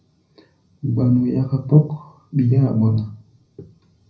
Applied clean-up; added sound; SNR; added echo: none; none; none; reverberation time 0.4 s.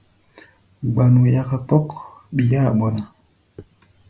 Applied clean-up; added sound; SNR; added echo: none; none; none; none.